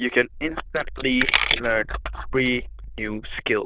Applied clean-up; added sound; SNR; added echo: neural diffusion model UNIVERSE++.